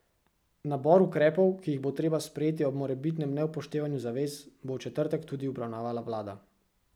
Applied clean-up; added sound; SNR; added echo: none; none; none; none.